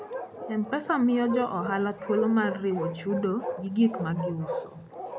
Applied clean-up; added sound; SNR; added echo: none; Bark; 8 dB; none.